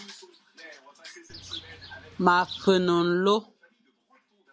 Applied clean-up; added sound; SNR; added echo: none; Bird; 16 dB; none.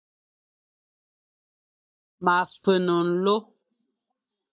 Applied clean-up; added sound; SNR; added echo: neural mask model DeepFilterNet 3.